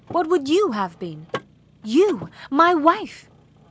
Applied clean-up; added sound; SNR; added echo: none; Mechanisms / Car; 19 dB; none.